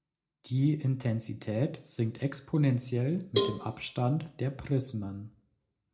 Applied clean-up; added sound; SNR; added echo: none; Cowbell; 5 dB; reverberation time 0.3 s.